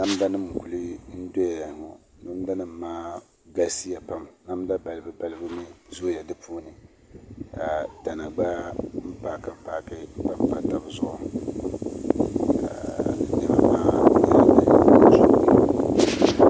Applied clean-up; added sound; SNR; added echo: none; none; none; none.